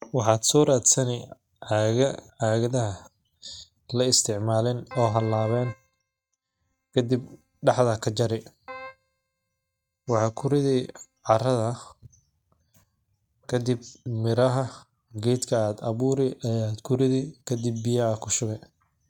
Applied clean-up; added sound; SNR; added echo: neural mask model RNNoise.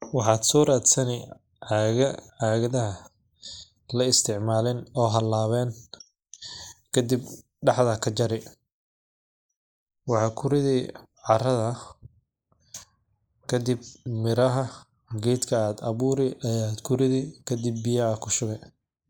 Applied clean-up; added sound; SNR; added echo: neural mask model Resemble Enhance denoiser.